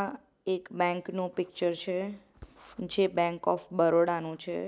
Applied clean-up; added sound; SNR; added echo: none; none; none; none.